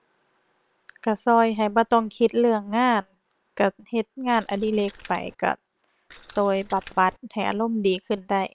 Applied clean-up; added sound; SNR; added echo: neural separator model SepFormer WHAM!.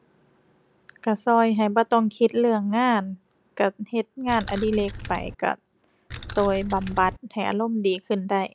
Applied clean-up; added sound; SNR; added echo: none; Keys jangling; 12 dB; none.